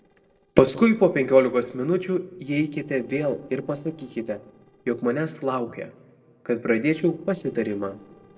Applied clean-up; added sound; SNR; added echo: neural separator model SepFormer DNS4.